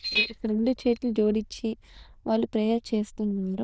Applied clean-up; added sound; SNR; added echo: neural diffusion model UNIVERSE++.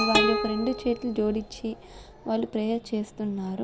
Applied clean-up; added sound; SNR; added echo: none; Keyboard (musical) + Plucked string instrument; 3 dB; none.